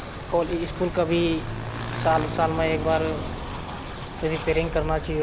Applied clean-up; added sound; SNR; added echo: none; Motorcycle / Engine + Train; 6 dB; none.